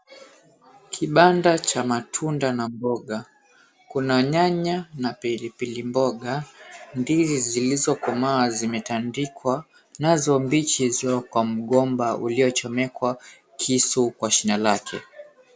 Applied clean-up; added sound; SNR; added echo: none; none; none; none.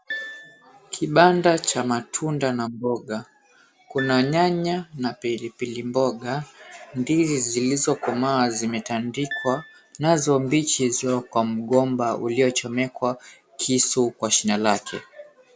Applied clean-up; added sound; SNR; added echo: none; Piano; 14 dB; none.